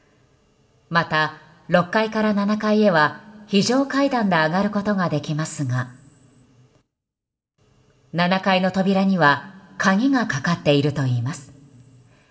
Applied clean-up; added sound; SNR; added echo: none; none; none; reverberation time 1.1 s.